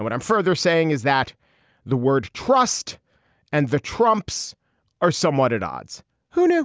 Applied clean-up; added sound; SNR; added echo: none; none; none; none.